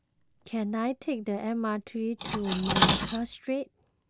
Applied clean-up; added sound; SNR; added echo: none; Cutlery, silverware; -4 dB; none.